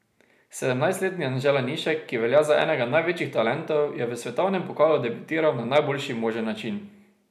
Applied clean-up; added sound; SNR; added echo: none; none; none; none.